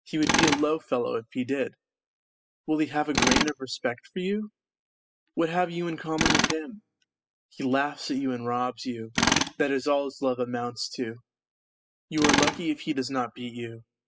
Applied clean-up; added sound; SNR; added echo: classical method spectral subtraction.